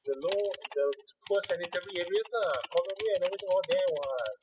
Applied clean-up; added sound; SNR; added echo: classical method spectral subtraction.